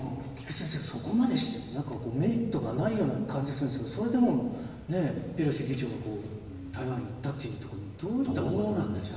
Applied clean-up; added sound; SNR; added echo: none; Mechanisms; 18 dB; reverberation time 1.2 s.